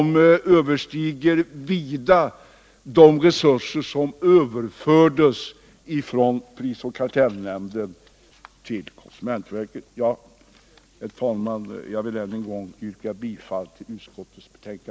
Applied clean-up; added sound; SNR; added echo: none; none; none; none.